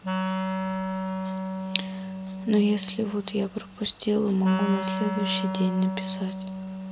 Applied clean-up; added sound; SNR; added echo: none; Wind instrument, woodwind instrument; 4 dB; none.